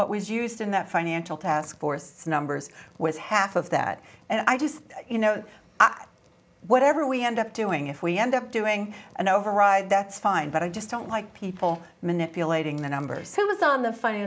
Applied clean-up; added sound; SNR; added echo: none; none; none; none.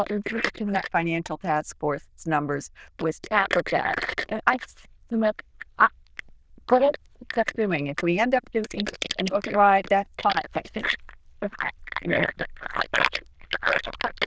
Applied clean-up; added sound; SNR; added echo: neural diffusion model UNIVERSE++.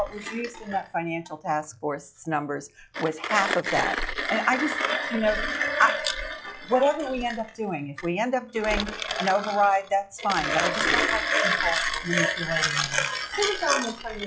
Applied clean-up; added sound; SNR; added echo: classical method log-MMSE.